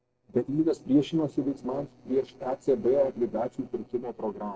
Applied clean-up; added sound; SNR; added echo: neural separator model SepFormer DNS4.